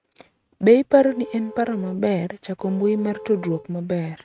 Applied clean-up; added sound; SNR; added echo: neural mask model RNNoise.